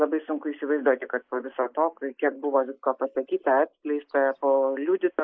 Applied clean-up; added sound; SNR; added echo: neural mask model Resemble Enhance denoiser.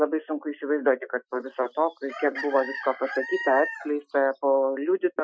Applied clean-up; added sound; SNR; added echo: classical method Wiener filter.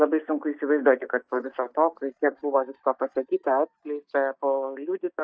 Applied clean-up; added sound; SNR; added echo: neural mask model DeepFilterNet 3.